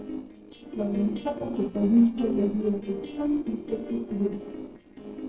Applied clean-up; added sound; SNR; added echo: neural separator model SepFormer DNS4.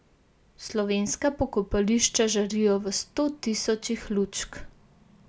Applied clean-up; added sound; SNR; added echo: none; none; none; none.